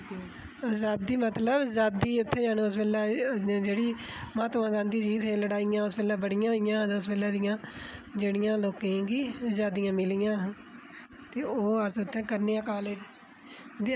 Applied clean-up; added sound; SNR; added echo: none; none; none; none.